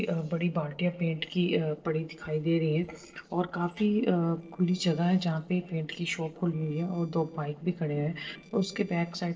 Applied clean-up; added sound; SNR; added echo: neural separator model SepFormer DNS4.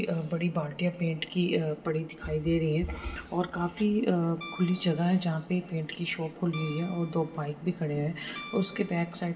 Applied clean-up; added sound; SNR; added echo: none; Guitar; 13 dB; reverberation time 2.0 s.